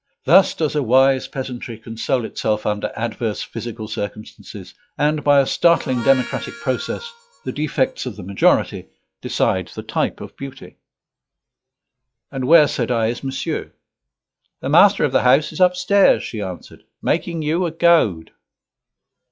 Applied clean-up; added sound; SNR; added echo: classical method log-MMSE.